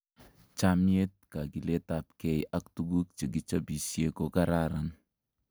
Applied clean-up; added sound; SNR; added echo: none; none; none; none.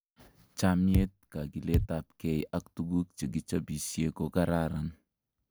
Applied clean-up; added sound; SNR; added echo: none; Bass drum; -1 dB; none.